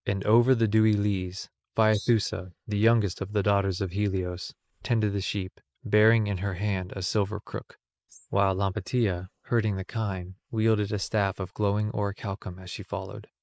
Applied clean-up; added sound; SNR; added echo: neural mask model Resemble Enhance denoiser.